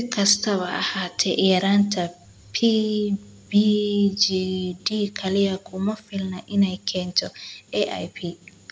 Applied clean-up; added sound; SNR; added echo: none; none; none; none.